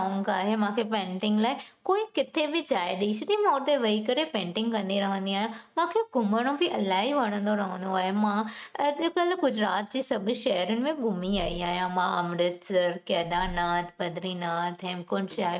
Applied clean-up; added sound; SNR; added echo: neural mask model RNNoise.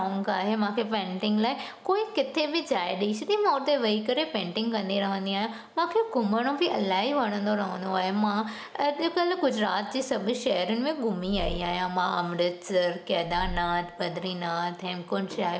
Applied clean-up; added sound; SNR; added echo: none; Purr; 11 dB; none.